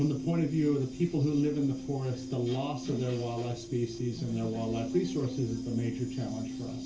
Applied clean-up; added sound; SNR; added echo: none; Keyboard (musical); 9 dB; reverberation time 0.3 s.